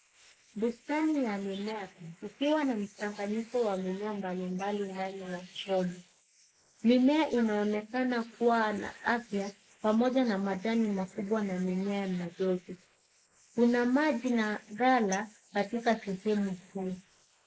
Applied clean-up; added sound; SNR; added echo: neural mask model Resemble Enhance denoiser.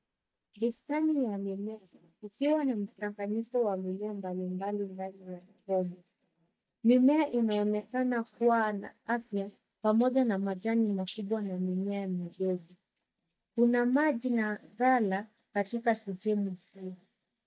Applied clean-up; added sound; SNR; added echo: neural mask model DeepFilterNet 3.